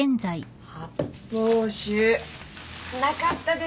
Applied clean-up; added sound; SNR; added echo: none; none; none; none.